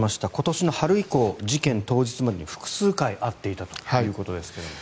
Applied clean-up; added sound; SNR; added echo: none; none; none; none.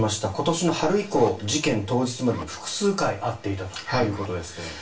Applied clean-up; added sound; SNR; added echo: none; Zipper (clothing); 18 dB; reverberation time 0.3 s.